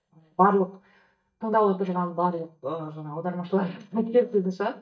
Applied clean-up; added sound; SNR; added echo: neural mask model DeepFilterNet 3.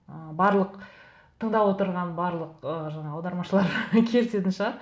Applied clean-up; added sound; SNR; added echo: none; none; none; none.